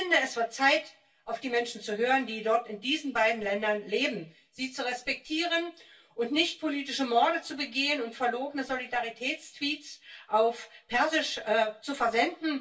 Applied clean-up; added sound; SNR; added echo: none; none; none; reverberation time 0.2 s.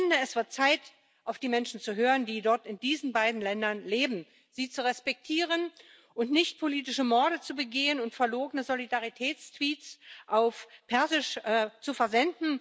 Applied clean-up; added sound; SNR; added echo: none; none; none; none.